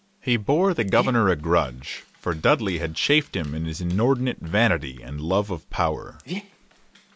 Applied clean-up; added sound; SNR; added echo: none; Dog; 18 dB; none.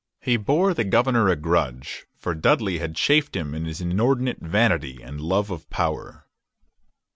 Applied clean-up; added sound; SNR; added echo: none; none; none; none.